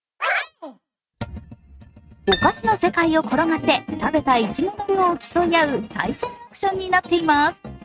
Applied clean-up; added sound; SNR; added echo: neural mask model RNNoise.